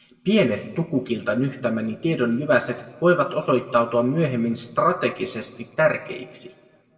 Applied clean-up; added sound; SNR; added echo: none; none; none; reverberation time 1.2 s.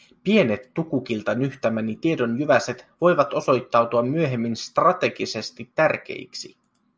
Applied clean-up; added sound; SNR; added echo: none; none; none; none.